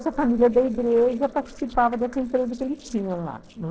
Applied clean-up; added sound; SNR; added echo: neural separator model SepFormer DNS4.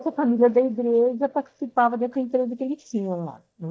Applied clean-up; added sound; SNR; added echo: neural mask model DeepFilterNet 3.